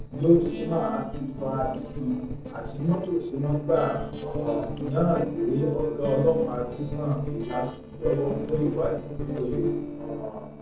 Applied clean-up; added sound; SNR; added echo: neural separator model SepFormer DNS4.